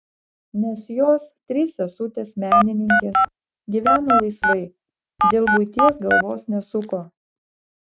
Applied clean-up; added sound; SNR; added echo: neural mask model RNNoise.